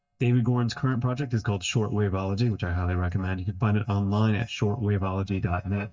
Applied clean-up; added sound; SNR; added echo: neural mask model DeepFilterNet 3.